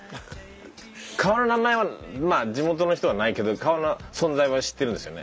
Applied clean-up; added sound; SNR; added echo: none; none; none; none.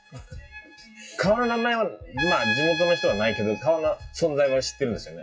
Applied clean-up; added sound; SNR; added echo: classical method WPE with log-MMSE.